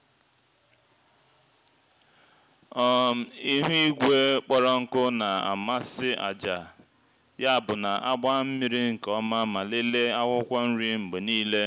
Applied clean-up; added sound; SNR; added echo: none; none; none; none.